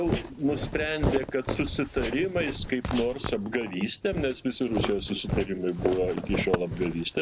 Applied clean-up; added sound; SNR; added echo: none; Walk, footsteps; 5 dB; none.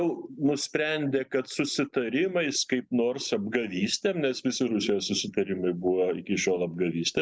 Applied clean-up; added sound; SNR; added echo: none; none; none; none.